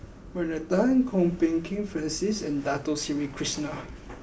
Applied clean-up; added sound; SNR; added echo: none; none; none; none.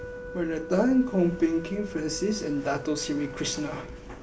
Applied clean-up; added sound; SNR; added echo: none; Wind instrument, woodwind instrument; 13 dB; none.